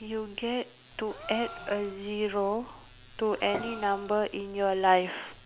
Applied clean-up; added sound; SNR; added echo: none; Fill (with liquid) / Glass / Water + Gasp; 15 dB; none.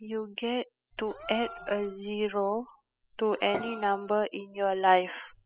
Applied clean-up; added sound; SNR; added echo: classical method spectral subtraction.